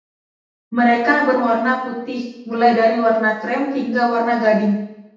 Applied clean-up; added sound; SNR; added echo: none; none; none; reverberation time 0.8 s.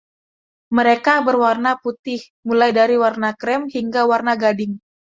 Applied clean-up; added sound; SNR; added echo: none; none; none; none.